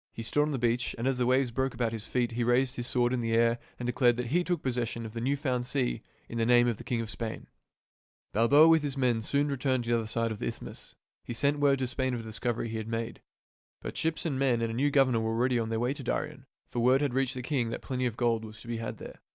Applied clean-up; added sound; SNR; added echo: none; none; none; none.